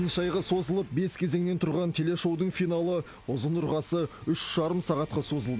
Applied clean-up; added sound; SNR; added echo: none; none; none; none.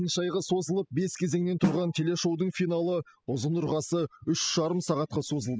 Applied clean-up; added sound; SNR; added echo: classical method spectral subtraction.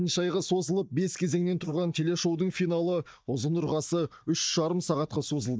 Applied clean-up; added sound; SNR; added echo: neural mask model DeepFilterNet 3.